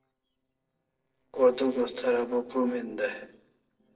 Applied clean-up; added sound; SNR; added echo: neural separator model SepFormer DNS4.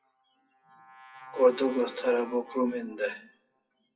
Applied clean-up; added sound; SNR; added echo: classical method WPE with log-MMSE.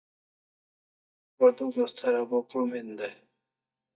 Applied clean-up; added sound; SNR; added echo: neural mask model DeepFilterNet 3.